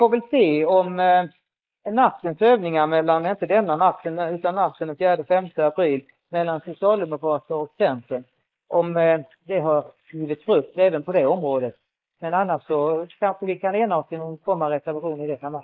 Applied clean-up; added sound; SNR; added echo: neural mask model Resemble Enhance denoiser.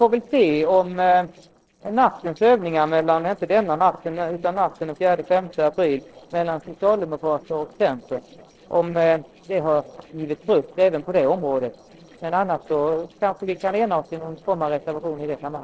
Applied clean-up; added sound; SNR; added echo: neural separator model SepFormer DNS4.